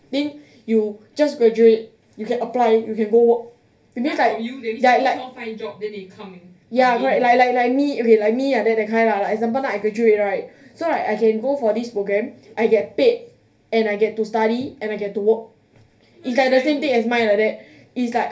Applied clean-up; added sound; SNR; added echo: none; none; none; reverberation time 0.3 s.